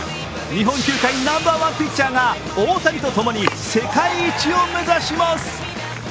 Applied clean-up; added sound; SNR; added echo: none; none; none; none.